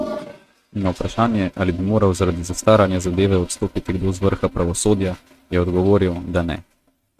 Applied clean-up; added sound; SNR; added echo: neural mask model RNNoise.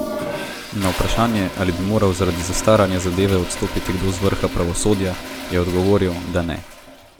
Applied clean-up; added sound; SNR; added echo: none; Toilet flush; 10 dB; none.